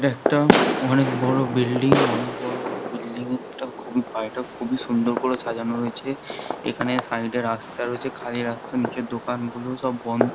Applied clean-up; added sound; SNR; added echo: none; Fireworks; 2 dB; none.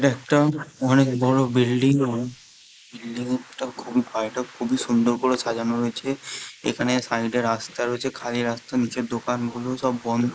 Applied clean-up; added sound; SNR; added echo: neural mask model Resemble Enhance denoiser.